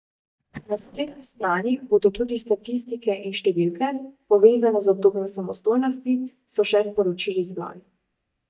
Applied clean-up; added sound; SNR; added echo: neural mask model DeepFilterNet 3.